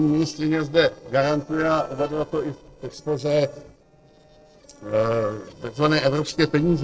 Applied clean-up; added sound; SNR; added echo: neural separator model SepFormer DNS4.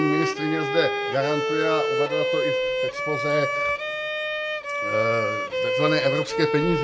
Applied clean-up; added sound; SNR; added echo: none; Bowed string instrument; -1 dB; reverberation time 0.9 s.